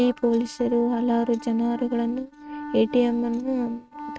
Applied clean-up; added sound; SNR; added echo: neural mask model RNNoise.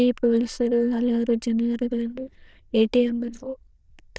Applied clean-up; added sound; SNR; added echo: neural diffusion model UNIVERSE++.